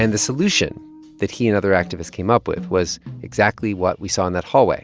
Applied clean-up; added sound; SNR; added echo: none; none; none; none.